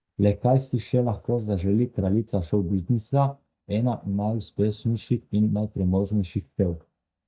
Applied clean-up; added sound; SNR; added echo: neural mask model DeepFilterNet 3.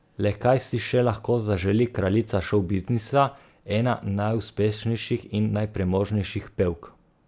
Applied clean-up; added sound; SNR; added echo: none; none; none; none.